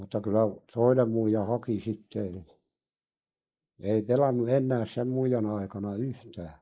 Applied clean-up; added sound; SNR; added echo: neural mask model Resemble Enhance denoiser.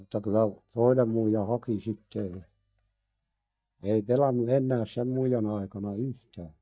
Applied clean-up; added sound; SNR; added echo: neural mask model DeepFilterNet 3.